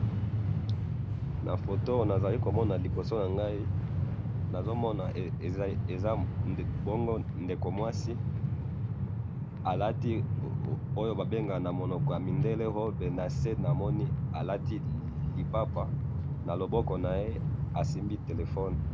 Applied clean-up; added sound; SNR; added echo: none; Train; -3 dB; none.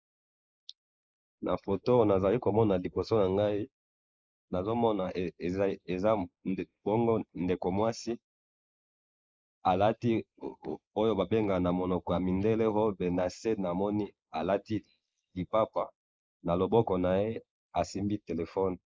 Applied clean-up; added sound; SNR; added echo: neural mask model Resemble Enhance denoiser.